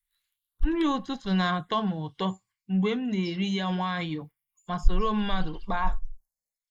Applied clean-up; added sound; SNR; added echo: neural mask model Resemble Enhance denoiser.